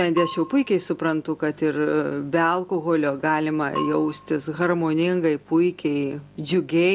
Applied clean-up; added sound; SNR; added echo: none; Bell / Percussion; 16 dB; none.